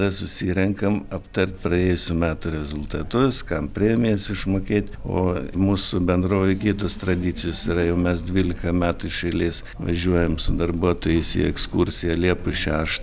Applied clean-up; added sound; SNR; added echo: none; none; none; none.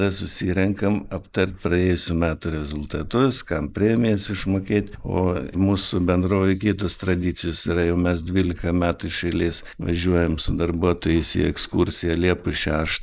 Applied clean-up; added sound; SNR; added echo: neural mask model Resemble Enhance denoiser.